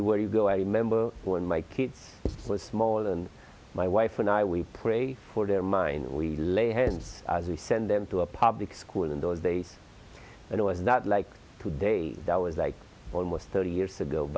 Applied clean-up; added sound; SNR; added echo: none; Writing; 7 dB; none.